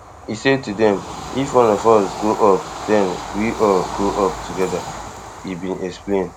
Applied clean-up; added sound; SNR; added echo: none; Train / Bird vocalization, bird call, bird song; 11 dB; none.